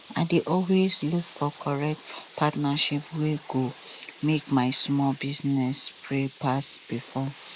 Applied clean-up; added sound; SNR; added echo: neural mask model Resemble Enhance denoiser.